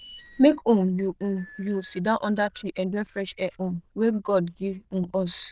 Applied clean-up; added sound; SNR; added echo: neural diffusion model UNIVERSE++.